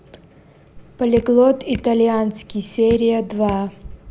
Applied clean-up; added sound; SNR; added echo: none; Drip; 16 dB; none.